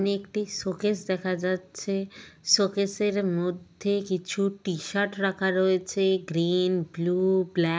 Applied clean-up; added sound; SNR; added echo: none; none; none; none.